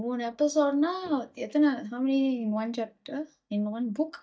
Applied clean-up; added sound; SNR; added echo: neural mask model DeepFilterNet 3.